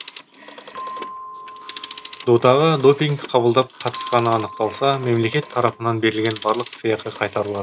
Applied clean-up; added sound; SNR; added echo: none; Percussion + Telephone; 15 dB; none.